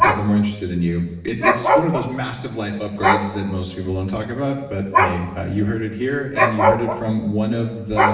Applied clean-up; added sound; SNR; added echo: none; Dog; 0 dB; reverberation time 0.9 s.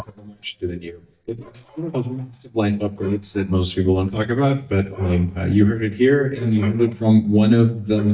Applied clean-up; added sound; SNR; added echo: neural mask model DeepFilterNet 3.